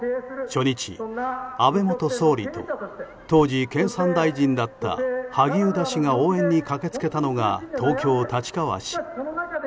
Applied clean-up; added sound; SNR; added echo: none; none; none; none.